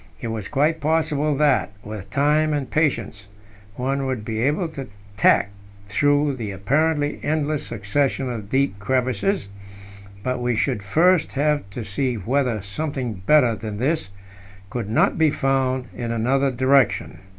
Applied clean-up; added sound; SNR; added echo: none; none; none; none.